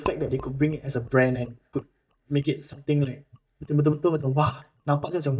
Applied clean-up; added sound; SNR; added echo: neural mask model DeepFilterNet 3.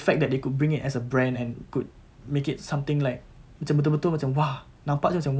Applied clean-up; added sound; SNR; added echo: none; none; none; none.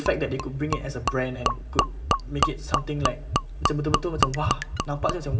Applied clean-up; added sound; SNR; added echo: none; Gurgling / Liquid; -2 dB; reverberation time 2.7 s.